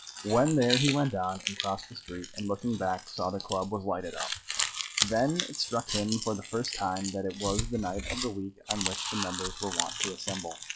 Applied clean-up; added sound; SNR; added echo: classical method log-MMSE.